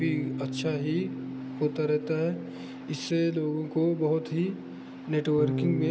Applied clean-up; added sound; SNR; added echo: none; Bass guitar; 7 dB; none.